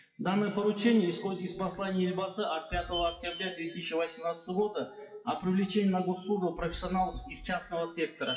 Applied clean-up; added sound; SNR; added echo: classical method WPE with log-MMSE.